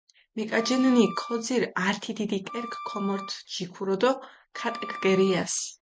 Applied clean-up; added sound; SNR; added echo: none; Wind instrument, woodwind instrument; 13 dB; none.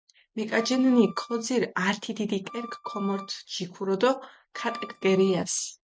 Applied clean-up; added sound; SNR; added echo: neural mask model RNNoise.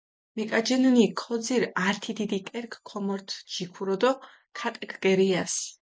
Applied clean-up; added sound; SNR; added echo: neural mask model DeepFilterNet 3.